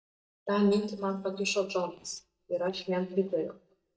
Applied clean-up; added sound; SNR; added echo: neural mask model DeepFilterNet 3.